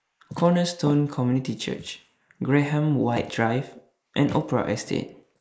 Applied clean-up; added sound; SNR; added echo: neural mask model Resemble Enhance denoiser.